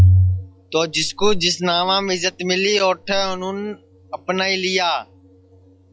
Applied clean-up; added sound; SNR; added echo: classical method log-MMSE.